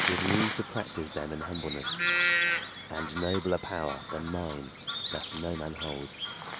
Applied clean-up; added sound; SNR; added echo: none; Bird vocalization, bird call, bird song; -2 dB; none.